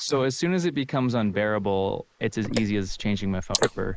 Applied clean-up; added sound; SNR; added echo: neural mask model Resemble Enhance denoiser.